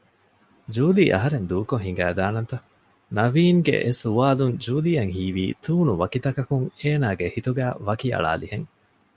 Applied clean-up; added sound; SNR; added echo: none; none; none; none.